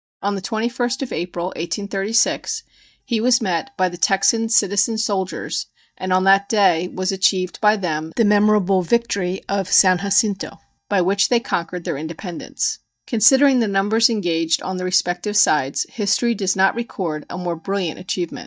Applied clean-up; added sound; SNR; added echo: neural mask model DeepFilterNet 3.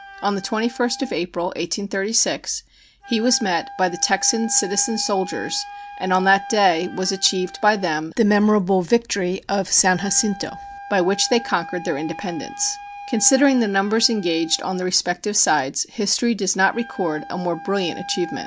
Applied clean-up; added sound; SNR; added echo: none; Wind instrument, woodwind instrument; 16 dB; none.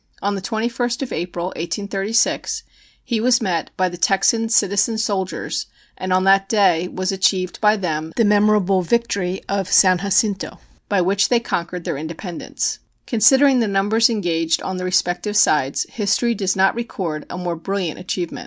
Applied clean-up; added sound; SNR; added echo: none; none; none; none.